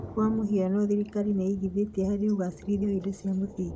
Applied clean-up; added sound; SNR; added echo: none; Thunder; 16 dB; none.